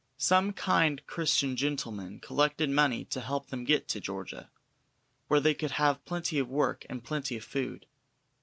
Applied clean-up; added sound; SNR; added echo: none; none; none; none.